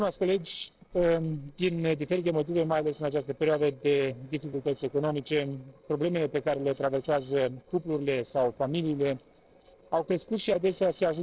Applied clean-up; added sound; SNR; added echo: neural separator model SepFormer DNS4.